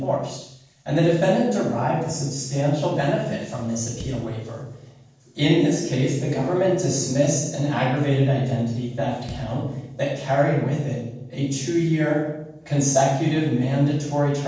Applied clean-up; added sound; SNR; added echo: neural separator model SepFormer DNS4.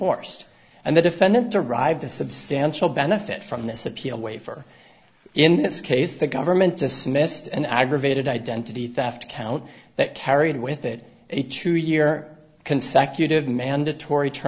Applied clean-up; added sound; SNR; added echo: none; none; none; none.